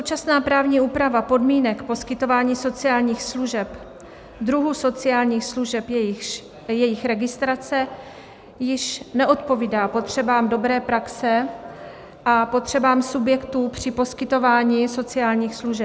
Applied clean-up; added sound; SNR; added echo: none; none; none; none.